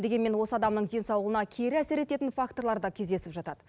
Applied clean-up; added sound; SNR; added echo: none; none; none; none.